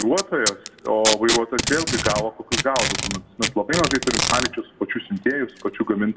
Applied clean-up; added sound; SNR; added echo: none; Packing tape, duct tape; 3 dB; reverberation time 0.9 s.